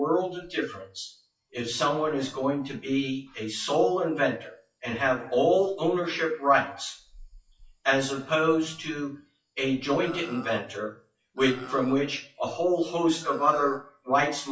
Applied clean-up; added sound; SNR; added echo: classical method WPE with log-MMSE.